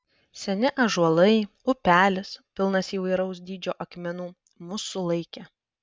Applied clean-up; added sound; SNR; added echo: none; none; none; none.